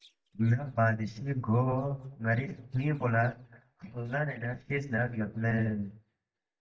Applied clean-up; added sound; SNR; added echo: neural mask model DeepFilterNet 3.